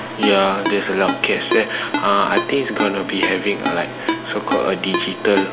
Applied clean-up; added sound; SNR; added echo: none; Ringtone; 6 dB; none.